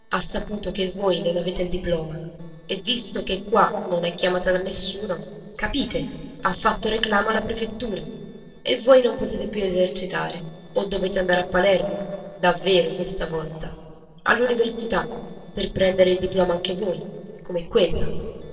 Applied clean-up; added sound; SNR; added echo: neural separator model SepFormer DNS4.